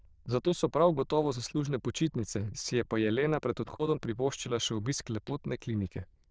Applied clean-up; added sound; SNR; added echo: neural diffusion model UNIVERSE++.